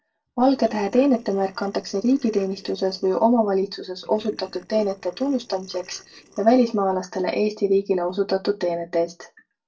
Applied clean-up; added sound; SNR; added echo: neural separator model SepFormer DNS4.